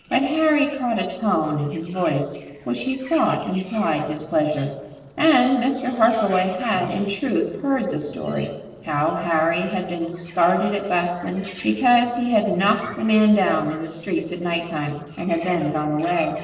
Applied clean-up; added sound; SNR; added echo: neural separator model SepFormer DNS4.